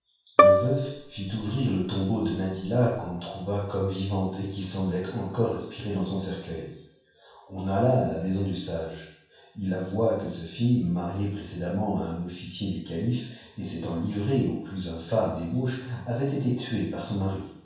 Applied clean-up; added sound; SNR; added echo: none; Bowed string instrument; -3 dB; reverberation time 0.7 s.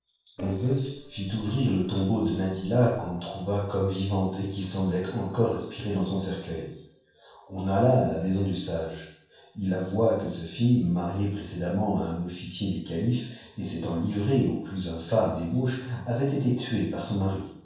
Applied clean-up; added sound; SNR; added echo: neural separator model SepFormer DNS4.